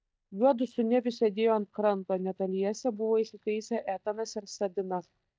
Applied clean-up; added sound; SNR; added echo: neural mask model DeepFilterNet 3.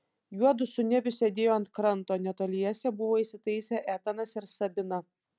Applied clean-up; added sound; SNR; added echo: none; none; none; none.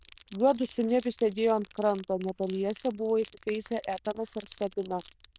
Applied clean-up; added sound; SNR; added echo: neural diffusion model UNIVERSE++.